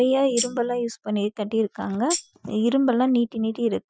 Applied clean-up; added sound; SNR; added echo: classical method Wiener filter.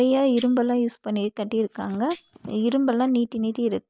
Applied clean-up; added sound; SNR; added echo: none; Tambourine; 11 dB; none.